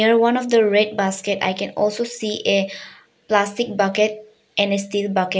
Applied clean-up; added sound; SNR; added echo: none; none; none; none.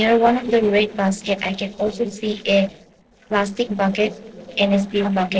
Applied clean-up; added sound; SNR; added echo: neural separator model SepFormer DNS4.